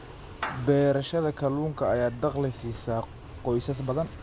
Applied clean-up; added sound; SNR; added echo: none; Meow / Clapping; 16 dB; none.